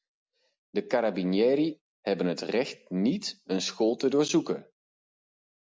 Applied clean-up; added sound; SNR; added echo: none; none; none; none.